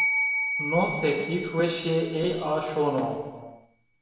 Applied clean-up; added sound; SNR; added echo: none; Bell; 5 dB; reverberation time 1.2 s.